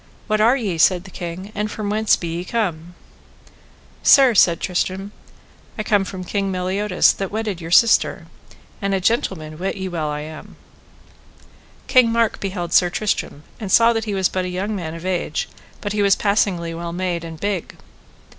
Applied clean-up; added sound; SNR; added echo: none; none; none; none.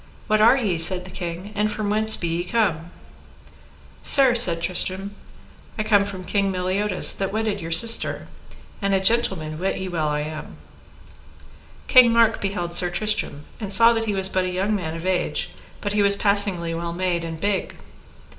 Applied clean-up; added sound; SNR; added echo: none; none; none; reverberation time 1.2 s.